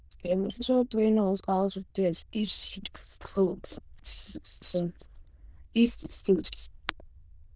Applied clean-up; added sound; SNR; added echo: neural diffusion model UNIVERSE++.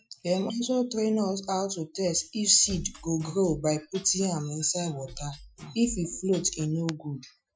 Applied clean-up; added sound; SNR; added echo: classical method Wiener filter.